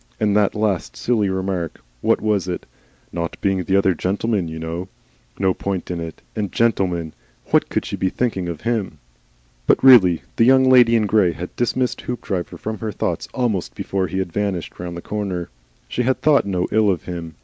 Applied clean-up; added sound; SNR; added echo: none; none; none; none.